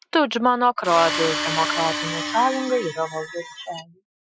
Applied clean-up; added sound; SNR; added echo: classical method Wiener filter.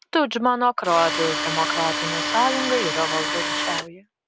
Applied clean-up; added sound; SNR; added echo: none; Tools; 1 dB; none.